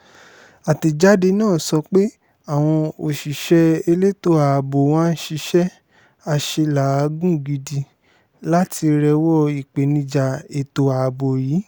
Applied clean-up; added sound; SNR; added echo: none; none; none; none.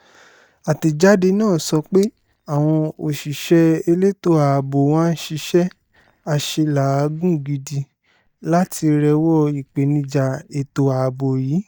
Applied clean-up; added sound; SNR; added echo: neural mask model DeepFilterNet 3.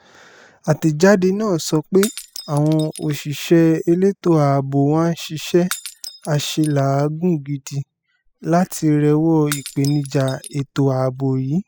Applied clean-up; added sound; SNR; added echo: classical method spectral subtraction.